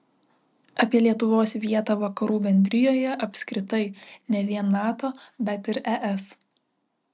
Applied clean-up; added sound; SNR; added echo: none; none; none; none.